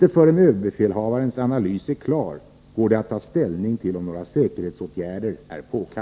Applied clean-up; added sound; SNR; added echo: none; none; none; none.